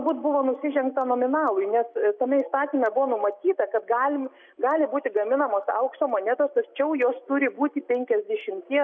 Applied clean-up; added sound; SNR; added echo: none; none; none; none.